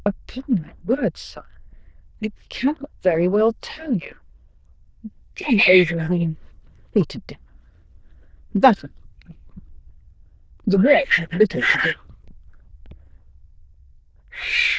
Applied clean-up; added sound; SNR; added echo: neural diffusion model UNIVERSE++.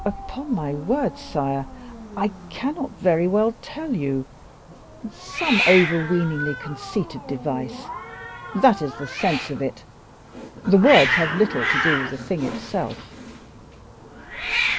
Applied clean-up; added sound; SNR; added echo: none; Hiss; 5 dB; none.